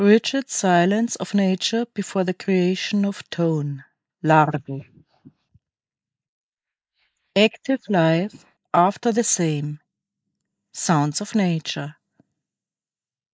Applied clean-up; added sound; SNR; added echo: neural mask model Resemble Enhance denoiser.